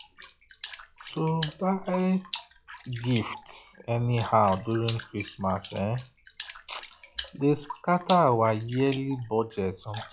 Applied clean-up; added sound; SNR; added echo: classical method log-MMSE.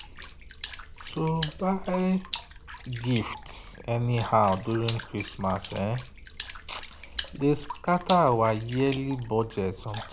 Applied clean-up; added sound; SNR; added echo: none; Water / Splash, splatter; 13 dB; none.